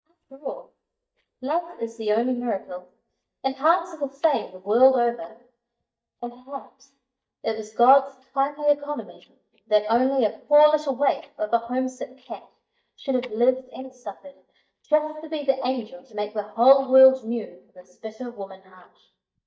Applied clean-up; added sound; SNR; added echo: neural mask model DeepFilterNet 3.